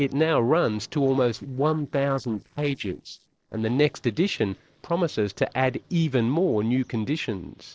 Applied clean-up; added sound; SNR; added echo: neural separator model SepFormer DNS4.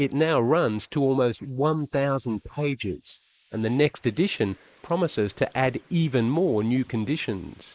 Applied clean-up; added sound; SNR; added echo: neural mask model Resemble Enhance denoiser.